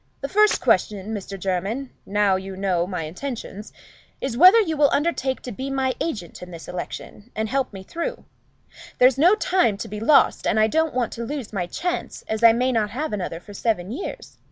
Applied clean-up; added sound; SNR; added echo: none; none; none; none.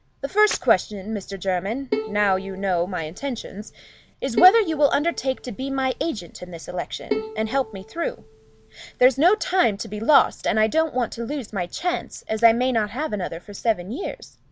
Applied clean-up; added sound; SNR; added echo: none; Bowed string instrument; 10 dB; none.